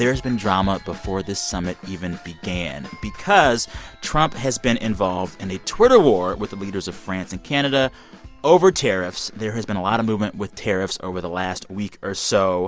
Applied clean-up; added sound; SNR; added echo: none; none; none; none.